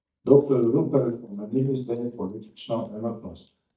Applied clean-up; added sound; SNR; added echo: neural mask model DeepFilterNet 3.